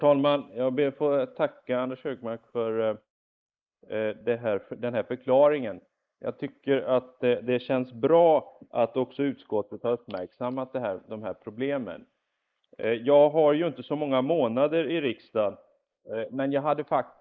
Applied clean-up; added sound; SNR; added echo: neural mask model Resemble Enhance denoiser.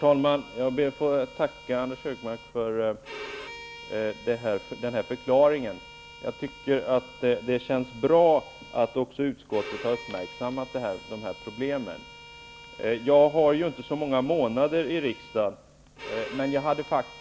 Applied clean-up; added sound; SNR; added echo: none; Bowed string instrument; 18 dB; none.